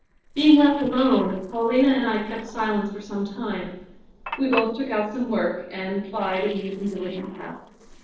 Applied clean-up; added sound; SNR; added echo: neural separator model SepFormer DNS4.